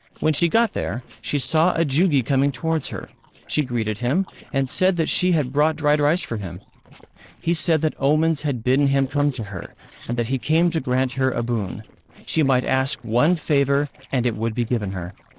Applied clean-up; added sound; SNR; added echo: neural separator model SepFormer DNS4.